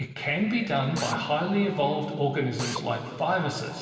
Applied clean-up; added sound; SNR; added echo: none; Drill; 11 dB; reverberation time 2.6 s.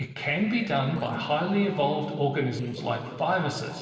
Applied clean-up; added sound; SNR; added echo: neural separator model SepFormer DNS4.